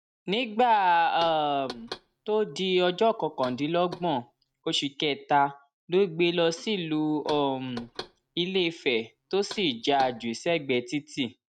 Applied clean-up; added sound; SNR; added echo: neural mask model RNNoise.